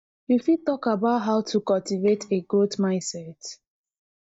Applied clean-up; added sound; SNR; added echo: neural mask model DeepFilterNet 3.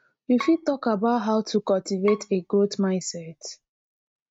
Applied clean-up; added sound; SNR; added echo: neural mask model RNNoise.